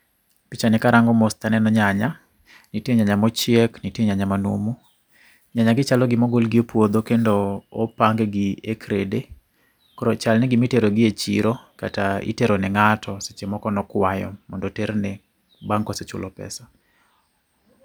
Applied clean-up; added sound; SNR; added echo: none; none; none; none.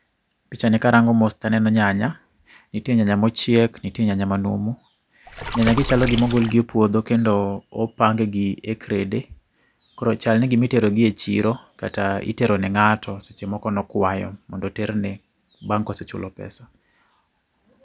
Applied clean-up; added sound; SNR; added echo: none; Water / Splash, splatter; 6 dB; none.